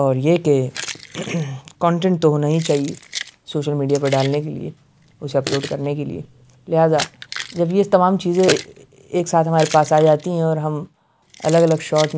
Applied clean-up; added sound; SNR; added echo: none; Keys jangling; 14 dB; none.